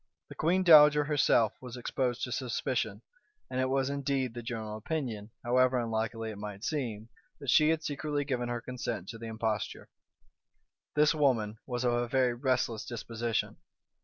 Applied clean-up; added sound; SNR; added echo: none; none; none; none.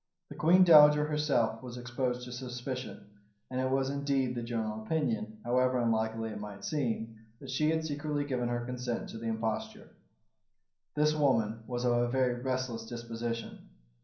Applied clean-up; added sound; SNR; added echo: none; none; none; reverberation time 0.6 s.